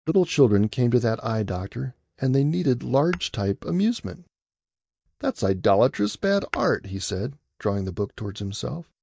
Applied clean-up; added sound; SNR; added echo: neural mask model DeepFilterNet 3.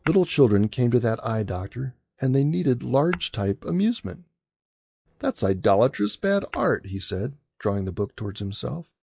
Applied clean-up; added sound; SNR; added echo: classical method log-MMSE.